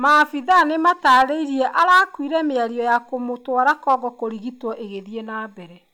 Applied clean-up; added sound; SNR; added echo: none; none; none; none.